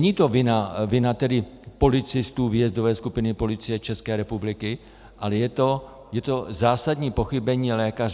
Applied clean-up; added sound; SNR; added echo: none; none; none; none.